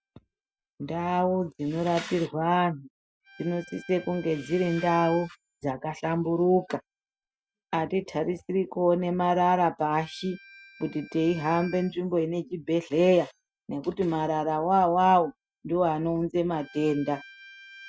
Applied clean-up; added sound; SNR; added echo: classical method Wiener filter.